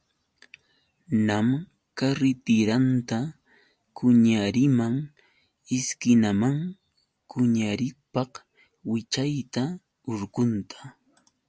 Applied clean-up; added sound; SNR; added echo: none; none; none; none.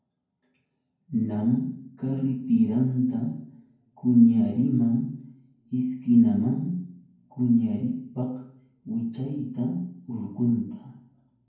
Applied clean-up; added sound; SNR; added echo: none; none; none; reverberation time 0.9 s.